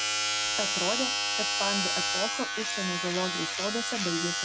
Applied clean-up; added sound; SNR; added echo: none; Domestic sounds, home sounds; -4 dB; none.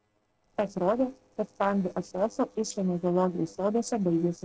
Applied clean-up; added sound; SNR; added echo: neural separator model SepFormer DNS4.